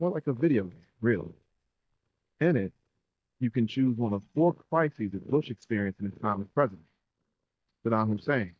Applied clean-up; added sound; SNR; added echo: neural mask model DeepFilterNet 3.